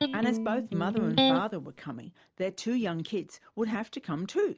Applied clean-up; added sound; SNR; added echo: none; Electric guitar; -3 dB; none.